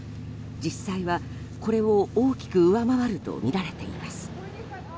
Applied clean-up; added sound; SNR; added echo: none; none; none; none.